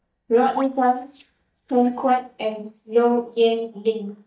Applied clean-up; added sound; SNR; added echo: neural mask model DeepFilterNet 3.